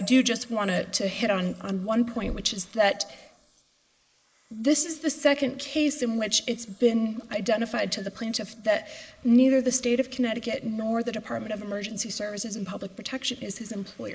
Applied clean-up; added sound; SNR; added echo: neural mask model Resemble Enhance denoiser.